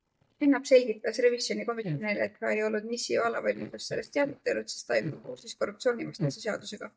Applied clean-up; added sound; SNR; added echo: neural mask model DeepFilterNet 3.